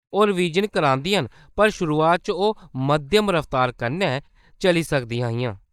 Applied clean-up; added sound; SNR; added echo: neural mask model DeepFilterNet 3.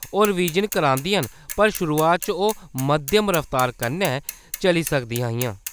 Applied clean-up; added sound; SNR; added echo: none; Mechanisms / Bicycle; 12 dB; none.